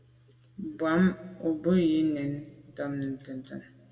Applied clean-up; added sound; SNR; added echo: none; none; none; reverberation time 1.1 s.